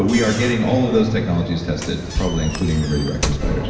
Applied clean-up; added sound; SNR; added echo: none; Knock / Slam; 10 dB; reverberation time 2.7 s.